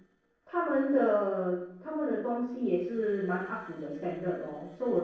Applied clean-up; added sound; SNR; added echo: neural separator model SepFormer DNS4.